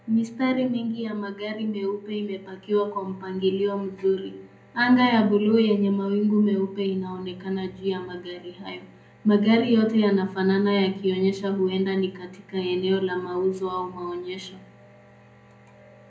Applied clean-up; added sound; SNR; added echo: none; none; none; reverberation time 0.4 s.